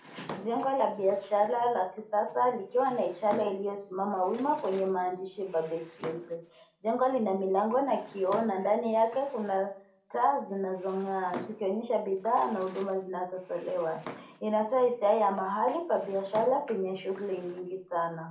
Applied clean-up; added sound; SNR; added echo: none; Drawer open or close; 19 dB; reverberation time 0.4 s.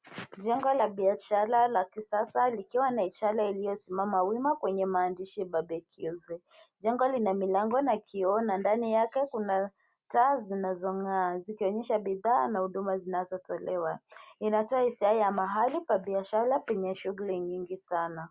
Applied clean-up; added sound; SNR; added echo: none; none; none; none.